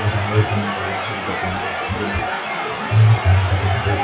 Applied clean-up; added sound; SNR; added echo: classical method WPE with log-MMSE.